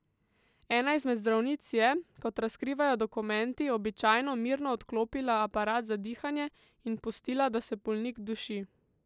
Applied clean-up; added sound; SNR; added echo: none; none; none; none.